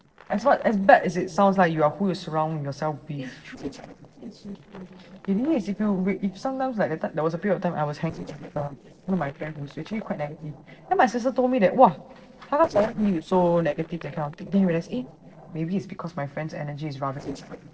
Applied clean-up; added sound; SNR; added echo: neural separator model SepFormer DNS4.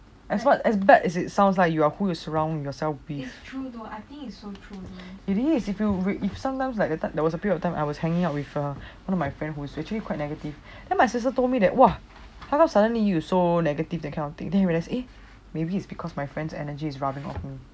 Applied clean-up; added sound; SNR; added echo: none; none; none; none.